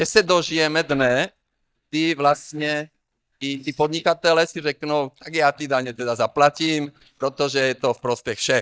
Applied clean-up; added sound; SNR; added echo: neural mask model DeepFilterNet 3.